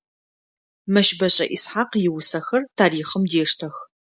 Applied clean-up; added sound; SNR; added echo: none; none; none; none.